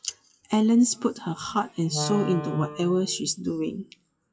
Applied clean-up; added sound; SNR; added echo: classical method WPE with log-MMSE.